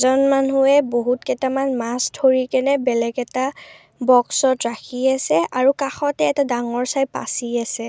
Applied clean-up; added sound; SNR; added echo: none; none; none; none.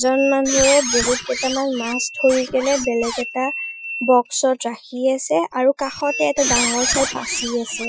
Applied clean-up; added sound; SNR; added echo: classical method Wiener filter.